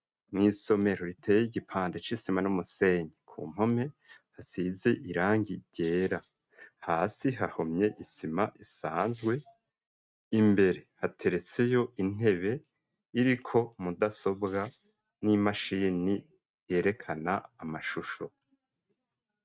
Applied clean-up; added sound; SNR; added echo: neural mask model RNNoise.